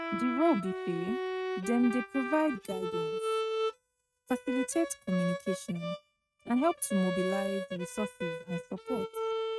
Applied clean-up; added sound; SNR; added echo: neural mask model RNNoise.